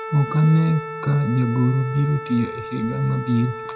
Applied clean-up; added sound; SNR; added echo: none; Wind instrument, woodwind instrument; 11 dB; reverberation time 1.3 s.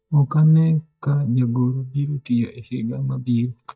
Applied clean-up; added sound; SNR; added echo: neural mask model DeepFilterNet 3.